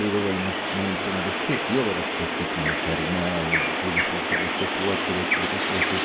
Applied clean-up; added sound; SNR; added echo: none; Bird vocalization, bird call, bird song; -3 dB; reverberation time 0.8 s.